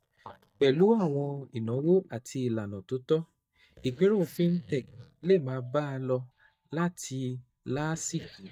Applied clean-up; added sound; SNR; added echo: neural mask model DeepFilterNet 3.